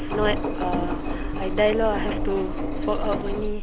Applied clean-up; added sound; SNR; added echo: none; Engine; -1 dB; none.